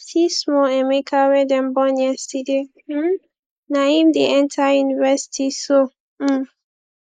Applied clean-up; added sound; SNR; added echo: neural mask model Resemble Enhance denoiser.